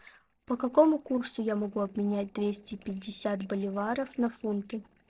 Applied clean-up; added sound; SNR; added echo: neural separator model SepFormer DNS4.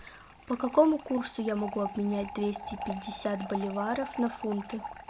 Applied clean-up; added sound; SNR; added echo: none; Fill (with liquid) / Trickle, dribble; 11 dB; none.